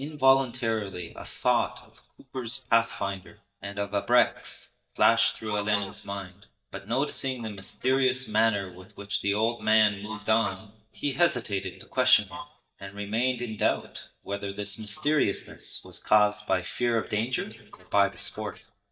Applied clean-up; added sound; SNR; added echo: neural mask model DeepFilterNet 3.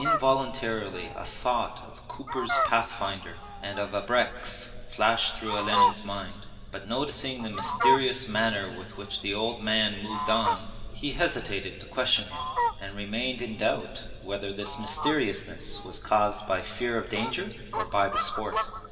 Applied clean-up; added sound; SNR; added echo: none; Fowl; 4 dB; reverberation time 2.3 s.